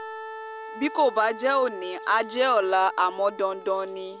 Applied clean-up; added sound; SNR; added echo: none; Wind instrument, woodwind instrument; 15 dB; none.